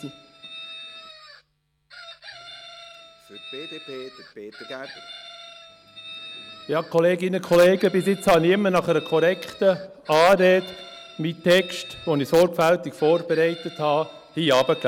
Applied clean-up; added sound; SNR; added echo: none; Chicken, rooster; 19 dB; none.